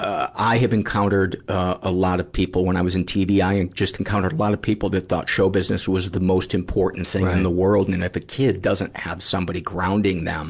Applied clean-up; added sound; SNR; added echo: none; none; none; none.